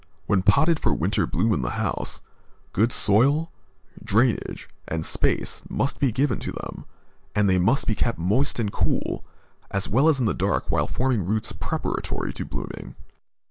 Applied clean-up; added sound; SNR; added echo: none; none; none; none.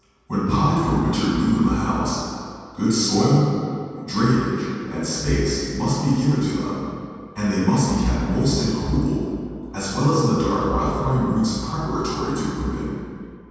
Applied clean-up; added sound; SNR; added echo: none; none; none; reverberation time 2.1 s.